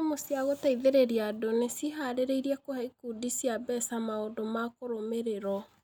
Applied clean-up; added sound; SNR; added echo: none; none; none; none.